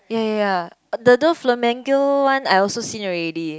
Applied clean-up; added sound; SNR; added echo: none; none; none; none.